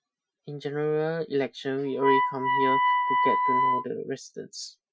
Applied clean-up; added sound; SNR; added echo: classical method Wiener filter.